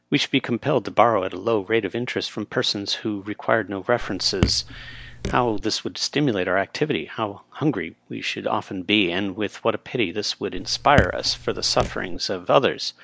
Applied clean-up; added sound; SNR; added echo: none; Raindrop / Drip; 5 dB; none.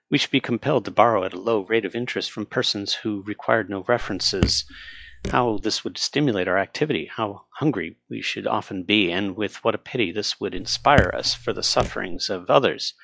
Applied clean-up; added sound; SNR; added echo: classical method log-MMSE.